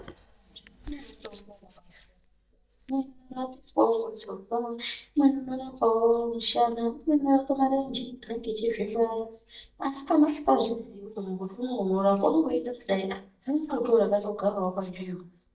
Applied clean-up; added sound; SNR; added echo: neural mask model DeepFilterNet 3.